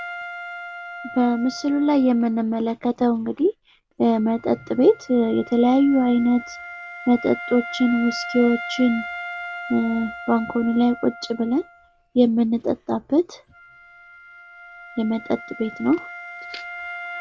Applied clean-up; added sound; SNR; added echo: none; Wind instrument, woodwind instrument; 14 dB; none.